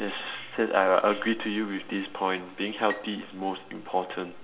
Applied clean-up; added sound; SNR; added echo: none; Bowed string instrument; 16 dB; reverberation time 0.2 s.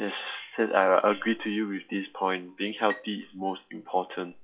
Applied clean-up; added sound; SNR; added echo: classical method WPE with log-MMSE.